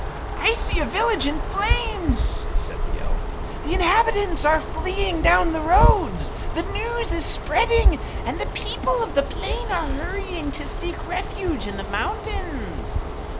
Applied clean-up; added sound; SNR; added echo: none; Cricket; -1 dB; none.